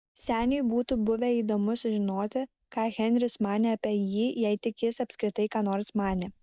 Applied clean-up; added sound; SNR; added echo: neural mask model DeepFilterNet 3.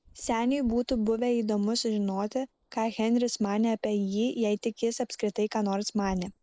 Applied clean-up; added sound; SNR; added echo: neural mask model Resemble Enhance denoiser.